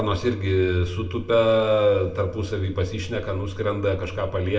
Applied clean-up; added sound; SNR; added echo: none; none; none; reverberation time 0.2 s.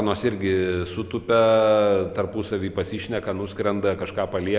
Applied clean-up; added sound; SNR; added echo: none; none; none; none.